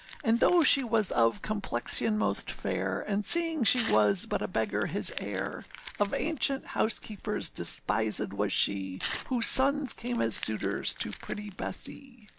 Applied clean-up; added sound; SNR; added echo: none; Crumpling, crinkling / Tearing; 17 dB; none.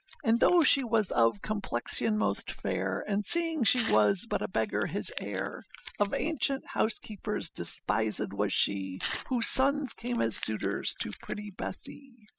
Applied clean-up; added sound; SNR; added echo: classical method spectral subtraction.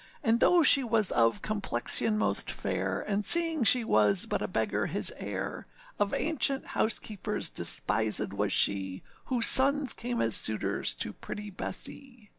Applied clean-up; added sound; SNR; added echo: none; none; none; none.